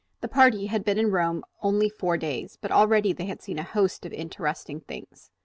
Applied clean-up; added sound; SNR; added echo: none; none; none; none.